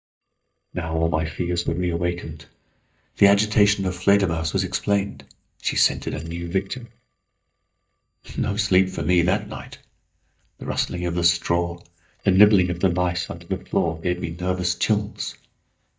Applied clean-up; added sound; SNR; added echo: neural mask model DeepFilterNet 3.